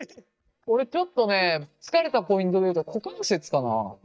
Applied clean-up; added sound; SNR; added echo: neural mask model DeepFilterNet 3.